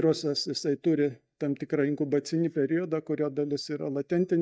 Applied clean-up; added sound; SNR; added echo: neural mask model DeepFilterNet 3.